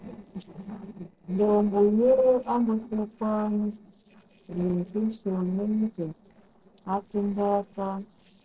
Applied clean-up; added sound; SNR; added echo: neural separator model SepFormer DNS4.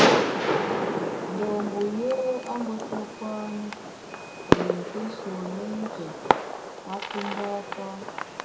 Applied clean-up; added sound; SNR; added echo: none; Fireworks; -5 dB; reverberation time 2.0 s.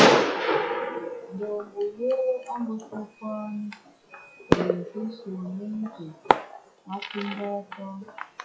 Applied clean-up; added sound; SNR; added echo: classical method WPE with log-MMSE.